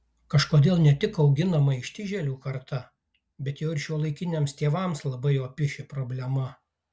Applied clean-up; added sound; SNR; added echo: none; none; none; none.